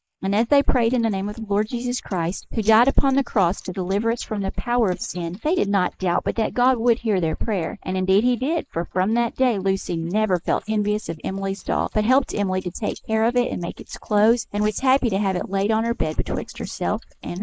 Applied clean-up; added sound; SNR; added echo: neural mask model Resemble Enhance denoiser.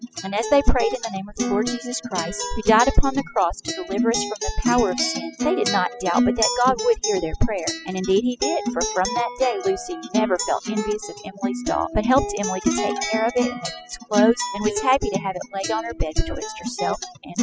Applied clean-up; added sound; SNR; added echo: classical method spectral subtraction.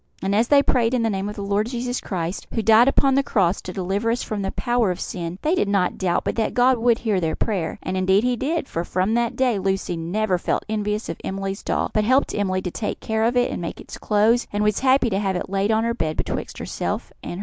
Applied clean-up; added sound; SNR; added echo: none; none; none; none.